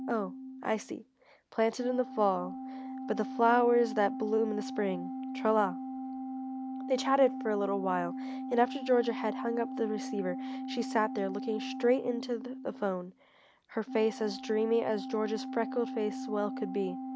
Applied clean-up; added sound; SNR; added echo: none; Organ; 8 dB; none.